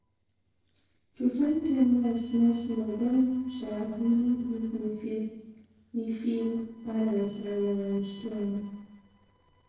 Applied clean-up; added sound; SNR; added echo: neural separator model SepFormer DNS4.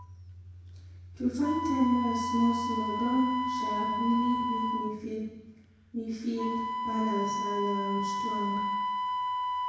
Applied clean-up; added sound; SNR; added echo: none; Wind instrument, woodwind instrument; 1 dB; reverberation time 1.0 s.